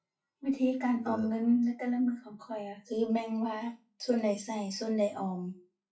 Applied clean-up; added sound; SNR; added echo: classical method WPE with log-MMSE.